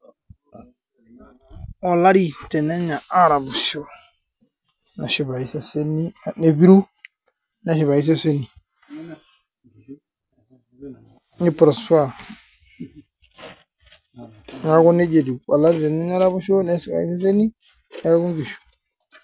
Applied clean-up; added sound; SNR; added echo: none; none; none; none.